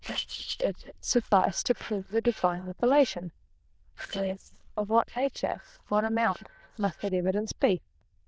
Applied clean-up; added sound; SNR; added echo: neural diffusion model UNIVERSE++.